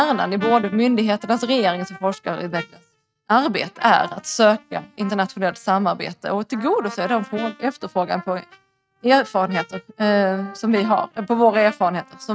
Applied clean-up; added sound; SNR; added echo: neural mask model RNNoise.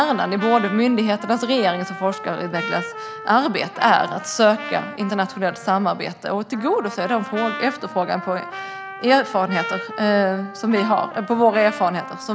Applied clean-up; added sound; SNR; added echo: none; Trumpet; 11 dB; none.